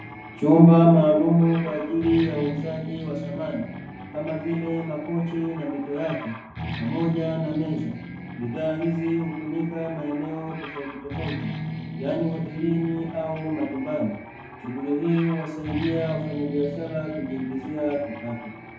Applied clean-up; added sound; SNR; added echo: none; Guitar; 11 dB; reverberation time 2.0 s.